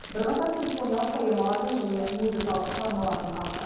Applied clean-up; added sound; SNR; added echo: none; Crackle; 9 dB; reverberation time 1.2 s.